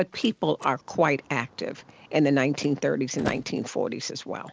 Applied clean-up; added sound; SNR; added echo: none; Slam; 17 dB; none.